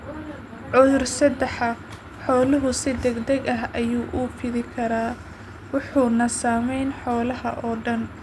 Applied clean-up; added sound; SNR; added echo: none; none; none; none.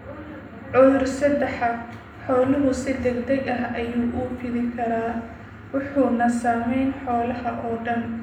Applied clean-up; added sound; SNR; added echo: none; none; none; reverberation time 0.7 s.